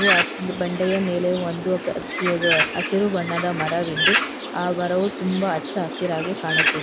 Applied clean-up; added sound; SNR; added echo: none; Bird; 0 dB; none.